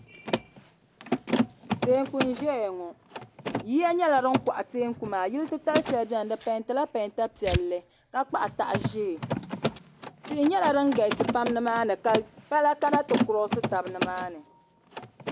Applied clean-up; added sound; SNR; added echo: none; Mechanisms + Tearing; 5 dB; none.